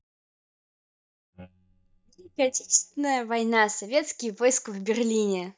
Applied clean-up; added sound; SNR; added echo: neural mask model DeepFilterNet 3.